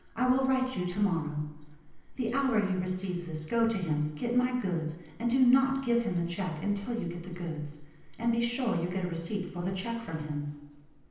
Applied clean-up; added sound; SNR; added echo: none; Chewing, mastication; 20 dB; reverberation time 0.9 s.